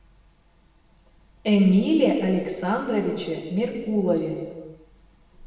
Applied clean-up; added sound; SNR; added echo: none; none; none; reverberation time 1.2 s.